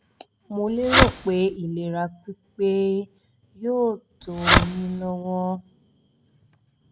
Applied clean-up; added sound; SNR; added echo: none; Fireworks; -5 dB; none.